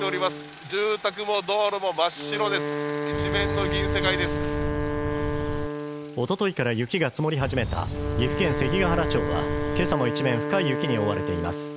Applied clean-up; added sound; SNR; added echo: none; Wind instrument, woodwind instrument + Bird; 1 dB; none.